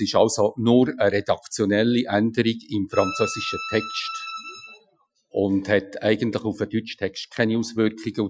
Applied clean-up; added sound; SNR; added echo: classical method Wiener filter.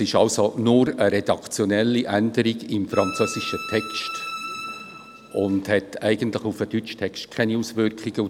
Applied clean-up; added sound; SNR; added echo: none; Bowed string instrument; 10 dB; none.